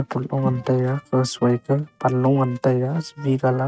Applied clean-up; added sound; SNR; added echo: neural mask model RNNoise.